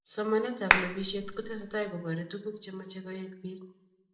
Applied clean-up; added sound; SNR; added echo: none; Clapping; -5 dB; reverberation time 0.9 s.